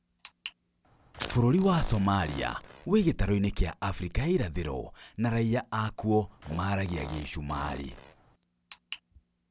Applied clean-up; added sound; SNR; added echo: none; Fart + Fire; 18 dB; none.